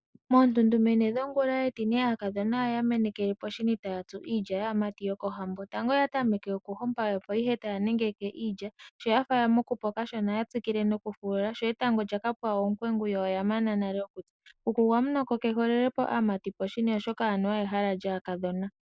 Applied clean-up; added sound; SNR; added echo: neural mask model Resemble Enhance denoiser.